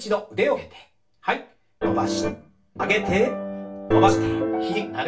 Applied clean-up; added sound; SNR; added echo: none; none; none; reverberation time 0.2 s.